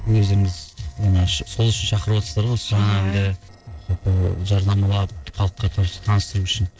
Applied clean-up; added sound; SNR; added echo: neural separator model SepFormer DNS4.